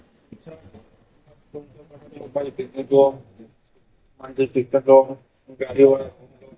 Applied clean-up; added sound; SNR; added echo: neural mask model DeepFilterNet 3.